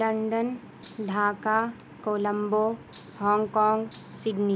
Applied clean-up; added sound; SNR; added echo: none; Rattle (instrument); 7 dB; none.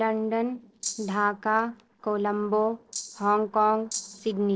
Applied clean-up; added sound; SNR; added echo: neural separator model SepFormer DNS4.